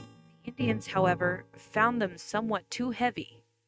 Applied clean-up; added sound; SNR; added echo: neural mask model RNNoise.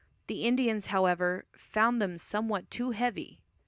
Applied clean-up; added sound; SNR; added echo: none; none; none; none.